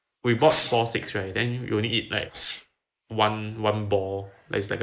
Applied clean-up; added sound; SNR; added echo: neural mask model Resemble Enhance denoiser.